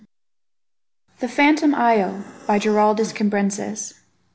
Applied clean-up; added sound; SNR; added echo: none; Breathing; 18 dB; none.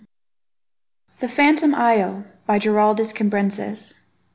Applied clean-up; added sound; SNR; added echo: none; none; none; none.